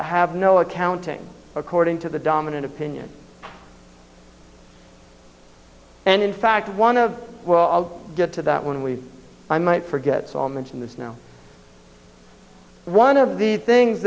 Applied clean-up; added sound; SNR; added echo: none; none; none; none.